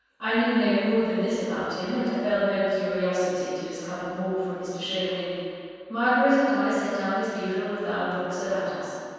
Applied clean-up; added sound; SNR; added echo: none; none; none; reverberation time 2.1 s.